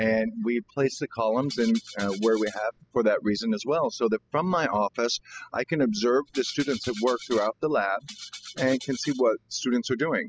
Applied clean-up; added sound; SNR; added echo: classical method spectral subtraction.